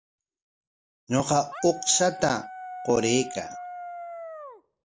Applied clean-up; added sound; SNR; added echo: none; Dog; 11 dB; none.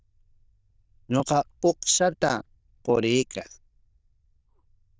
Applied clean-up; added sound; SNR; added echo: neural diffusion model UNIVERSE++.